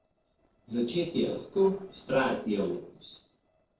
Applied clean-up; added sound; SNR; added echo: neural separator model SepFormer DNS4.